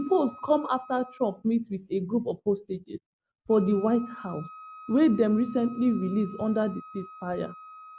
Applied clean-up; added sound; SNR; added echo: none; Wind instrument, woodwind instrument; 20 dB; none.